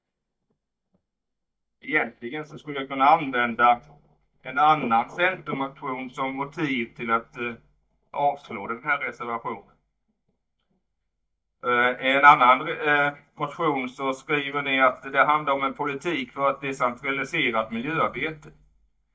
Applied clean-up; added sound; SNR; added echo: neural mask model DeepFilterNet 3.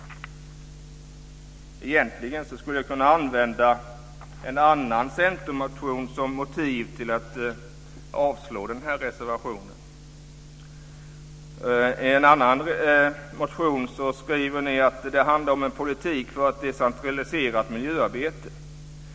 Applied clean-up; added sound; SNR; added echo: none; none; none; none.